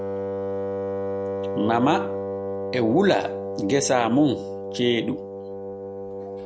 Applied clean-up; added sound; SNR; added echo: none; Wind instrument, woodwind instrument; 4 dB; none.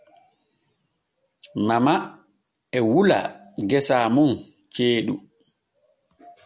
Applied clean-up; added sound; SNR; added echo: none; none; none; none.